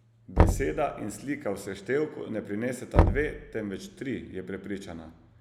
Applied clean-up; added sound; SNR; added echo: none; Knock; -3 dB; none.